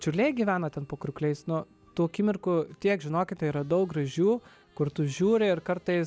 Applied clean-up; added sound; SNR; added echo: none; none; none; none.